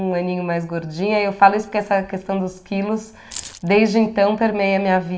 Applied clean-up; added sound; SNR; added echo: none; Keys jangling; 15 dB; reverberation time 0.6 s.